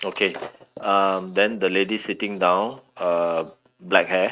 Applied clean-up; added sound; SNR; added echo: neural mask model RNNoise.